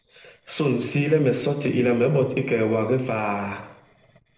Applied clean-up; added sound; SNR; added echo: neural separator model SepFormer DNS4.